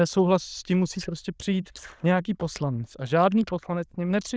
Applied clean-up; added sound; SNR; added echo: neural diffusion model UNIVERSE++.